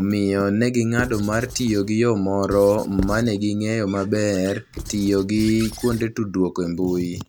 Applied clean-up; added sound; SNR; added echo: none; Squeak / Writing; 15 dB; none.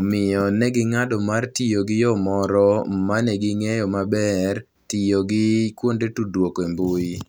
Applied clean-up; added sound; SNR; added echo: none; none; none; none.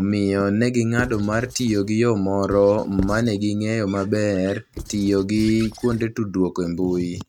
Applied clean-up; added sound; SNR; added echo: neural mask model RNNoise.